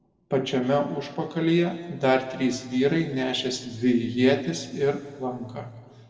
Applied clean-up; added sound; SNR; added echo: none; none; none; reverberation time 1.7 s.